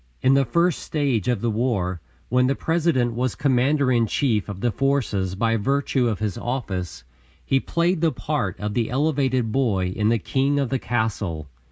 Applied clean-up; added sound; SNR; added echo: none; none; none; none.